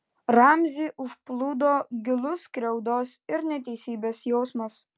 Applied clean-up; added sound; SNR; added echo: none; none; none; none.